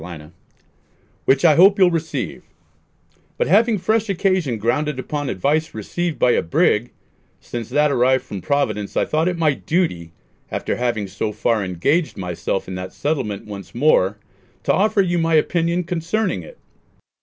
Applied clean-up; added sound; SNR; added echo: none; none; none; none.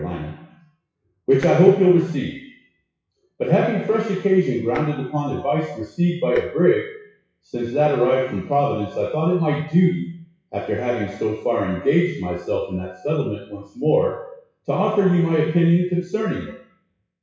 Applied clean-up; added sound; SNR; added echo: classical method WPE with log-MMSE.